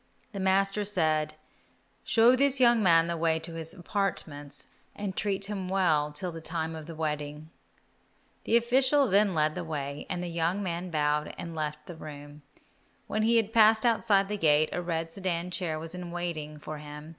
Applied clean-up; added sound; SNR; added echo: none; none; none; none.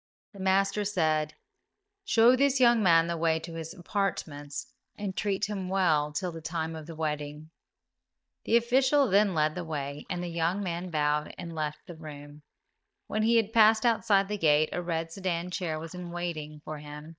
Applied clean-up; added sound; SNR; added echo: neural mask model DeepFilterNet 3.